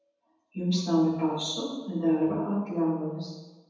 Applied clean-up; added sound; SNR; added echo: none; none; none; reverberation time 1.1 s.